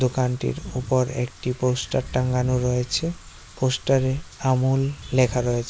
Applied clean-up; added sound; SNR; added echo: none; Wind / Rain; 16 dB; none.